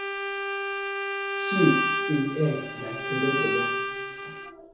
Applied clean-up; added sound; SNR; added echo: none; Bowed string instrument; 0 dB; reverberation time 0.6 s.